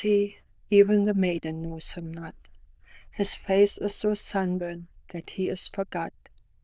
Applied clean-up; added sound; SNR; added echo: neural diffusion model UNIVERSE++.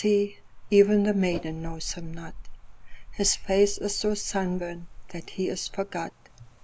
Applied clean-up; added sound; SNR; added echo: none; Whoosh, swoosh, swish + Rain; 10 dB; none.